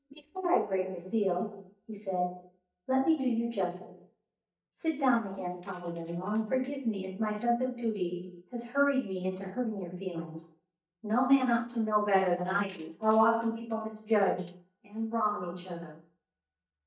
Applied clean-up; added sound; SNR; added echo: neural mask model DeepFilterNet 3.